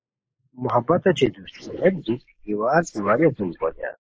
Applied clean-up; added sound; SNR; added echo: neural mask model Resemble Enhance denoiser.